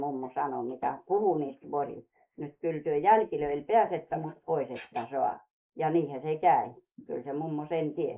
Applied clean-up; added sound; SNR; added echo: neural mask model Resemble Enhance denoiser.